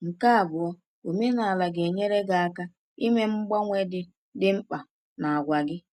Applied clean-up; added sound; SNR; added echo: none; none; none; none.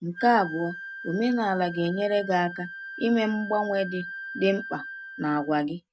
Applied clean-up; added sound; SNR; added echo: none; Wind instrument, woodwind instrument; 12 dB; none.